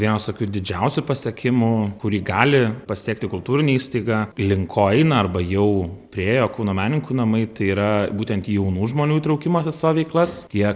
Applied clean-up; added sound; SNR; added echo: none; none; none; none.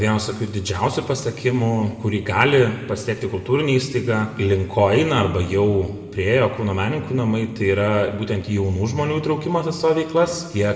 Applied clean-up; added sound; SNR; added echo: none; none; none; reverberation time 1.8 s.